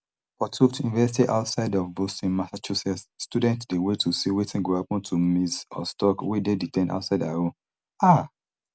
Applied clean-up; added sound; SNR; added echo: none; none; none; none.